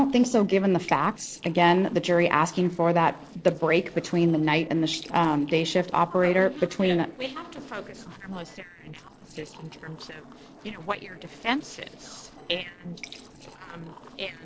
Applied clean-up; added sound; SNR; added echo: neural separator model SepFormer DNS4.